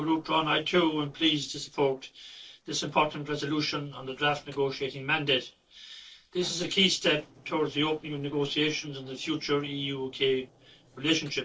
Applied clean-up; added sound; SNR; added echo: neural separator model SepFormer DNS4.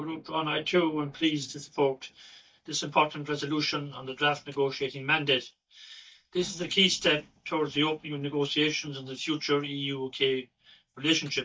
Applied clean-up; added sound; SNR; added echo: neural mask model DeepFilterNet 3.